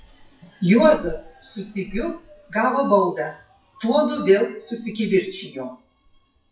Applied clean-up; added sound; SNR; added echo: classical method WPE with log-MMSE.